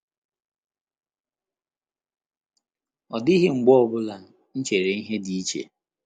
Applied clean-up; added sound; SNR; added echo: none; none; none; none.